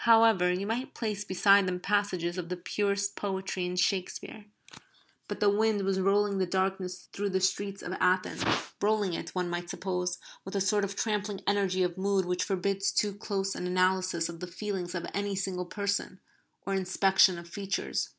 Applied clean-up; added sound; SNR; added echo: none; none; none; none.